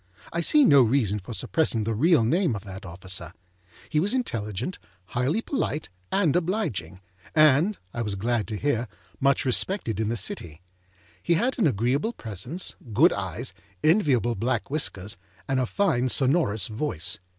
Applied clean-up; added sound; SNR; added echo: none; none; none; none.